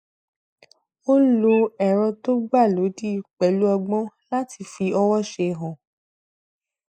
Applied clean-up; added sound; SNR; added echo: neural mask model Resemble Enhance denoiser.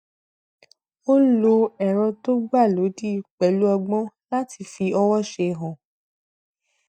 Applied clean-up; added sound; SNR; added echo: neural mask model DeepFilterNet 3.